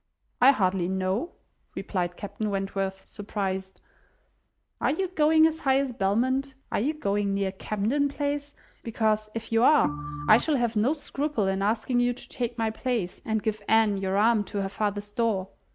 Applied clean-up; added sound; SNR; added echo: none; Organ; 8 dB; none.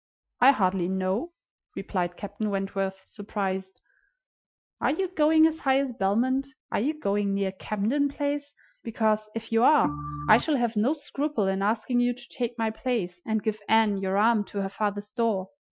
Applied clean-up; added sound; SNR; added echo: classical method Wiener filter.